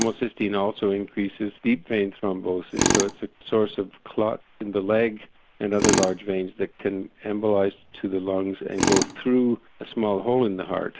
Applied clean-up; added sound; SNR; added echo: none; Tools; 6 dB; none.